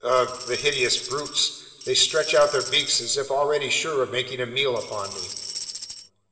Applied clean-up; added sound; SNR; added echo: none; Tambourine; 10 dB; reverberation time 2.7 s.